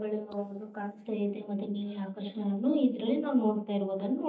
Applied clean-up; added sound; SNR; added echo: neural mask model DeepFilterNet 3.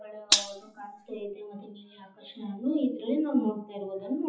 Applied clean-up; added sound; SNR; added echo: classical method WPE with log-MMSE.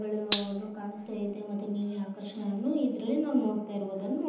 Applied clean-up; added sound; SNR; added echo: none; Gunshot, gunfire; 1 dB; reverberation time 0.9 s.